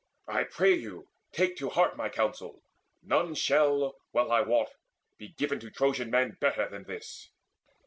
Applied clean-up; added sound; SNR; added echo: none; none; none; none.